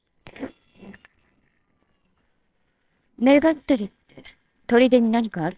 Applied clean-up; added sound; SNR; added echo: neural separator model SepFormer WHAMR!.